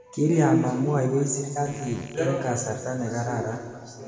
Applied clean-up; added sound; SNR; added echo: none; Fart; 20 dB; reverberation time 2.2 s.